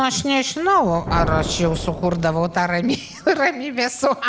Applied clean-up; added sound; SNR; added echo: none; Thunder; 10 dB; none.